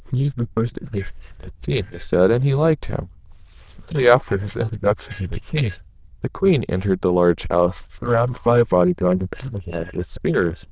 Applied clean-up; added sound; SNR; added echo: neural diffusion model UNIVERSE++.